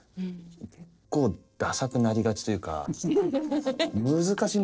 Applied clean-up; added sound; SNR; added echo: neural separator model SepFormer DNS4.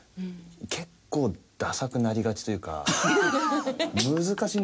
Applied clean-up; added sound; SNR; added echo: none; none; none; none.